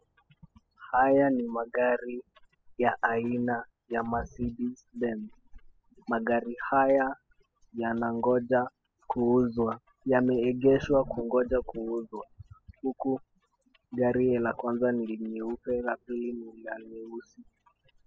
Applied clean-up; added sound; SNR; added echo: classical method spectral subtraction.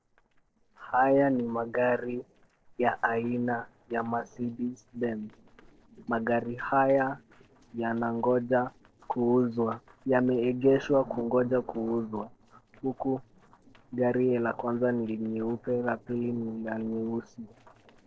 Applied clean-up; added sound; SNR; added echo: neural separator model SepFormer DNS4.